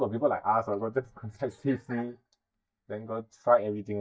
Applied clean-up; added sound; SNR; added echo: neural mask model DeepFilterNet 3.